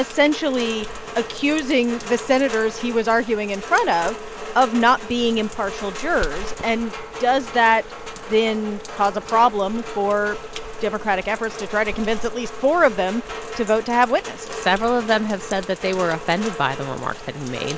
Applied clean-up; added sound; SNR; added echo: none; Rain; 10 dB; none.